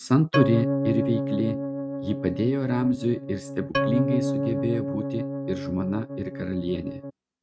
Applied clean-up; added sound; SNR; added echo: neural mask model RNNoise.